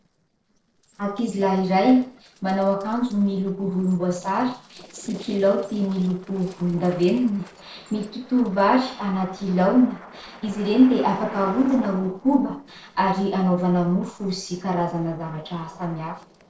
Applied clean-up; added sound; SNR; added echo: neural separator model SepFormer DNS4.